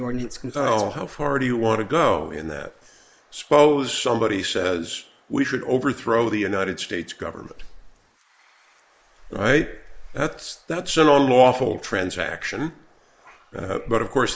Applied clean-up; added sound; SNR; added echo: neural mask model Resemble Enhance denoiser.